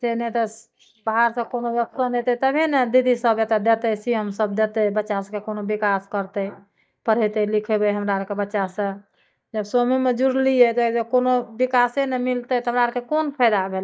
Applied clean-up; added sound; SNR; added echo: neural mask model DeepFilterNet 3.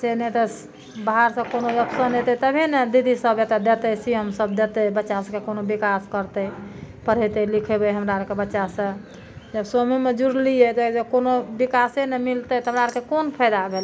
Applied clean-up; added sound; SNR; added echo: none; Wild animals; 11 dB; none.